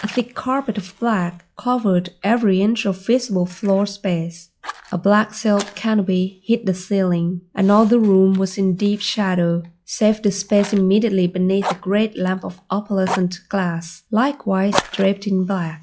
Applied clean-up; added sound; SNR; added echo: classical method log-MMSE.